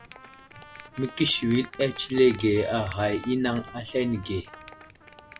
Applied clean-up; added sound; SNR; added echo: none; Trumpet + Clapping; 17 dB; none.